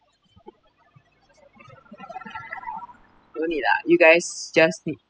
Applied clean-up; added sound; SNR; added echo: classical method spectral subtraction.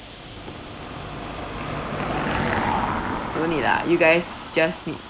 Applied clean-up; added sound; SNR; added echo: none; Car passing by / Engine; 3 dB; none.